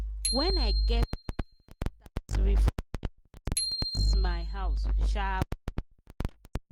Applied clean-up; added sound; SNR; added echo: none; Bicycle bell; 11 dB; none.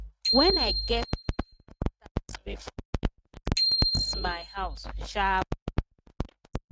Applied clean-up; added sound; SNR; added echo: neural mask model RNNoise.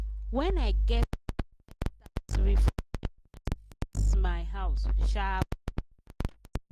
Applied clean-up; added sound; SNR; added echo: none; none; none; none.